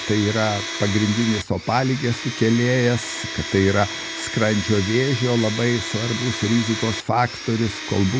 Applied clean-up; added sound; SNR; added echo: none; Domestic sounds, home sounds; 9 dB; none.